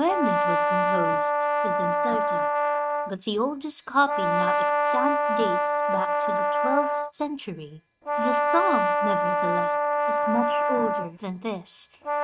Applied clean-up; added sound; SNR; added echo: neural mask model RNNoise.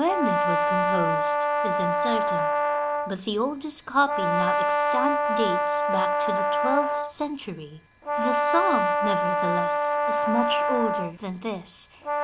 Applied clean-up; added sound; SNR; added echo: none; Brass instrument; -5 dB; none.